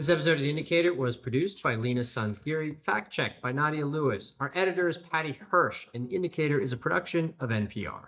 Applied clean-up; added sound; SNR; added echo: neural mask model DeepFilterNet 3.